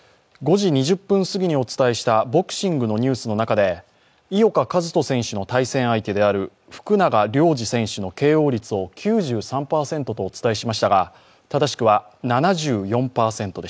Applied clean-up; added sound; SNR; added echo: none; none; none; none.